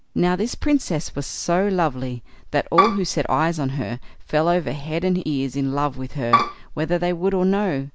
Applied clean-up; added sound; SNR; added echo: none; Bowed string instrument; -2 dB; none.